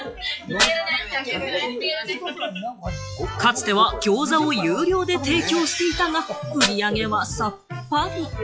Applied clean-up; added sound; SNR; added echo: classical method log-MMSE.